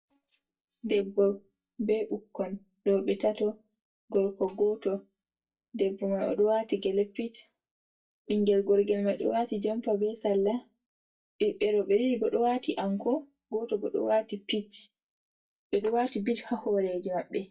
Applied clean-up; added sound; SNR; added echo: neural mask model DeepFilterNet 3.